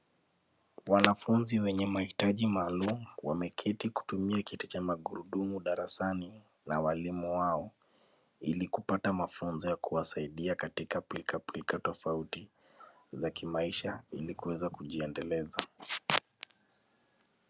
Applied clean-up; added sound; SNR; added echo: none; none; none; none.